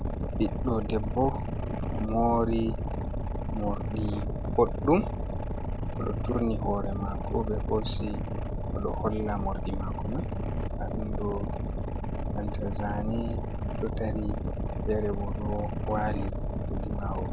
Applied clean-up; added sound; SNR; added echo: none; Boat, Water vehicle; -2 dB; none.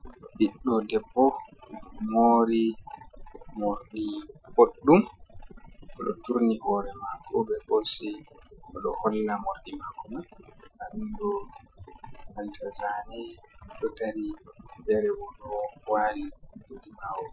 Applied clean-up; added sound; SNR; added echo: classical method Wiener filter.